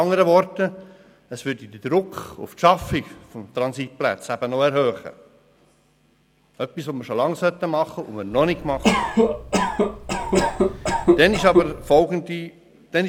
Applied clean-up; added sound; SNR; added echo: none; Cough; -2 dB; none.